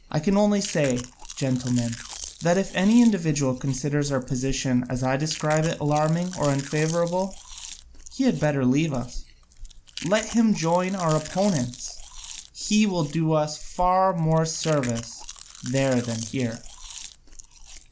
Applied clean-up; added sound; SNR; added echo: none; Chewing, mastication; 15 dB; none.